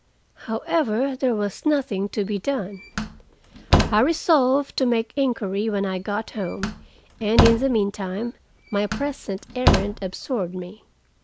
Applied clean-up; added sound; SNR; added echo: none; Slam; 2 dB; none.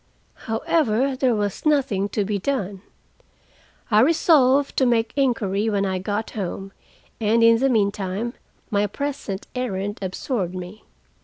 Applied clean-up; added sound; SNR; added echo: none; none; none; none.